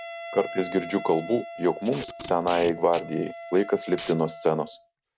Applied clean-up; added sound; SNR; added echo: none; Wind instrument, woodwind instrument + Packing tape, duct tape; 12 dB; none.